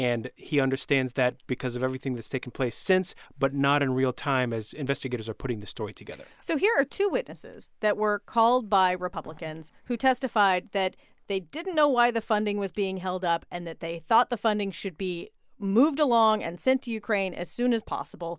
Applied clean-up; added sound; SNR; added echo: none; none; none; none.